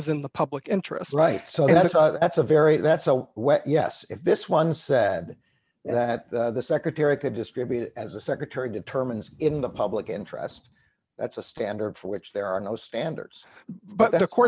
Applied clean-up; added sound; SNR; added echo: none; none; none; none.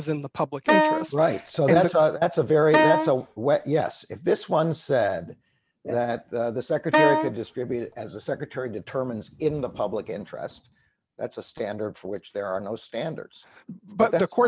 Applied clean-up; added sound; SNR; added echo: none; Wind instrument, woodwind instrument; -2 dB; none.